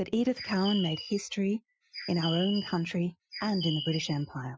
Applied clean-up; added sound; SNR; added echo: classical method Wiener filter.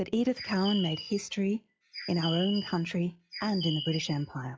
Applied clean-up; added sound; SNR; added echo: classical method log-MMSE.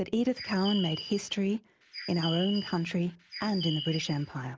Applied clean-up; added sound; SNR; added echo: none; Bird; 10 dB; none.